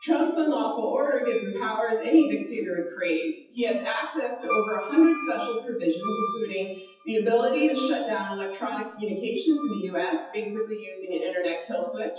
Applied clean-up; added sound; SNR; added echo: classical method WPE with log-MMSE.